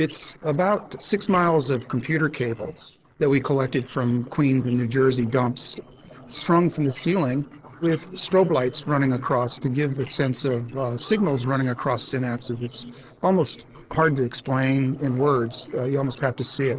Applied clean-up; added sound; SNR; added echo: neural separator model SepFormer DNS4.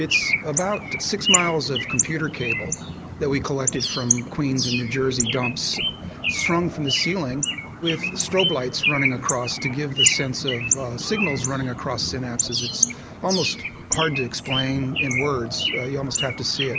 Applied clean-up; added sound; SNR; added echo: none; Bird; 0 dB; none.